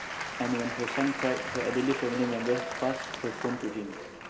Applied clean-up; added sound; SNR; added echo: none; Applause / Crowd; 5 dB; none.